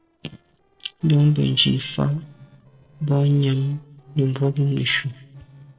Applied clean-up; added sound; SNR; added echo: neural separator model SepFormer DNS4.